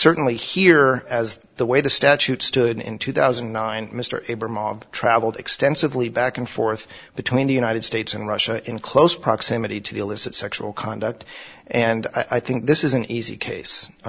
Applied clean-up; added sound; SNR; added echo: none; none; none; none.